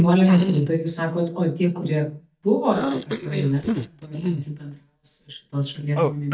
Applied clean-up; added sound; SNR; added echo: neural mask model DeepFilterNet 3.